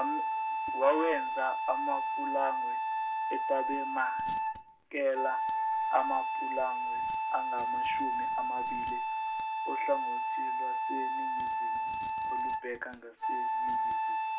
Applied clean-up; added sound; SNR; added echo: none; Wind instrument, woodwind instrument; -4 dB; reverberation time 0.3 s.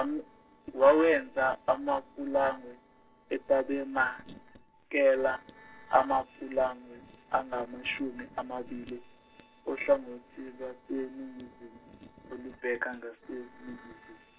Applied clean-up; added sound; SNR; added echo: neural separator model SepFormer DNS4.